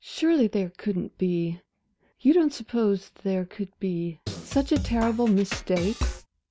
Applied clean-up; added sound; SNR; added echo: none; Drum kit; 6 dB; none.